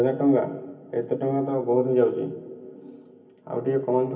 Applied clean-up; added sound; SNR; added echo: none; none; none; reverberation time 0.3 s.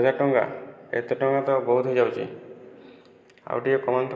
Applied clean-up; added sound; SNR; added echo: none; none; none; none.